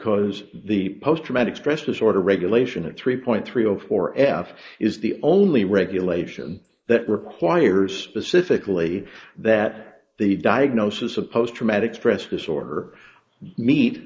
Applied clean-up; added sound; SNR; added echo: neural mask model Resemble Enhance denoiser.